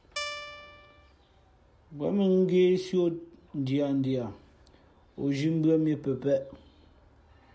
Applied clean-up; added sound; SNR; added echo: none; Guitar; 10 dB; none.